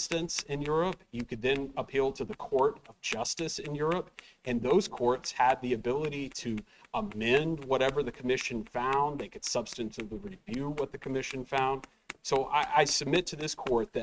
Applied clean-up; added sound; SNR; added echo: neural mask model RNNoise.